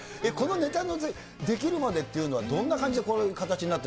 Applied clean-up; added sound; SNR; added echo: none; none; none; none.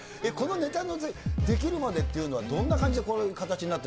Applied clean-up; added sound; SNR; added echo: none; Drum kit; 0 dB; none.